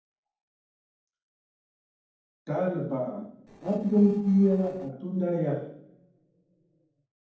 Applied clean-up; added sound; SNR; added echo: neural separator model SepFormer DNS4.